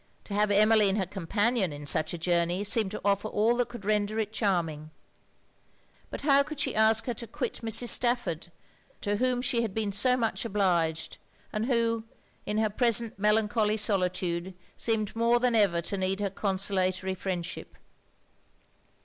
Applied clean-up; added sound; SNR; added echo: none; none; none; none.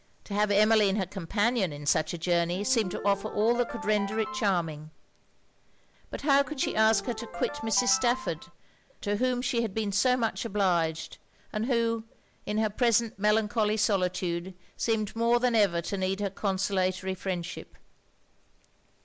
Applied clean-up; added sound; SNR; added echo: none; Ringtone; 11 dB; none.